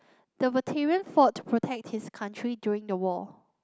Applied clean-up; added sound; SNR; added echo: none; none; none; none.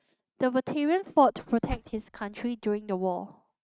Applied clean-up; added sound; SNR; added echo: neural mask model RNNoise.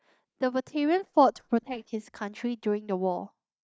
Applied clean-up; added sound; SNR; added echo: neural mask model DeepFilterNet 3.